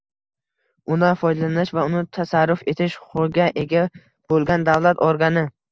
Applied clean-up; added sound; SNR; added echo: none; none; none; none.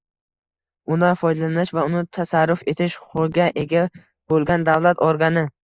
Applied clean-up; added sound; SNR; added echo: neural mask model Resemble Enhance denoiser.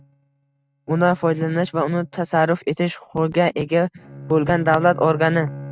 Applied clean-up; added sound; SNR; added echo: neural mask model RNNoise.